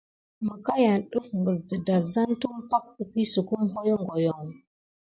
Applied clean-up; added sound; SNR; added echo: none; none; none; none.